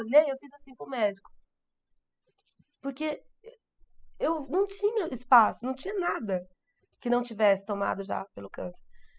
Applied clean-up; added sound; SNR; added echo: classical method spectral subtraction.